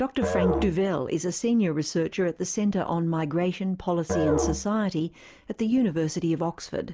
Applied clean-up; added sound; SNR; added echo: none; Musical instrument; 6 dB; none.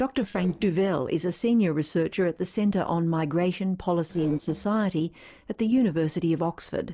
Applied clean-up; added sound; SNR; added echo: neural separator model SepFormer DNS4.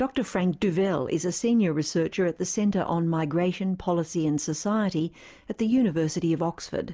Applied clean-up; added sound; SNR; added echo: none; none; none; none.